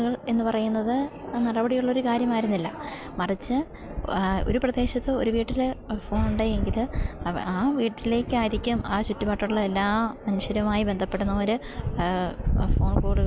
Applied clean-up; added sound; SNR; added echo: none; none; none; none.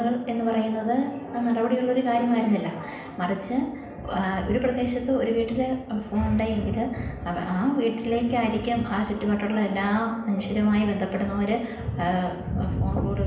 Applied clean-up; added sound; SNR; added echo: none; none; none; reverberation time 0.8 s.